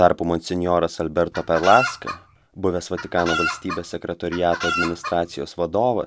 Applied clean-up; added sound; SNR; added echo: none; Chicken, rooster; 6 dB; none.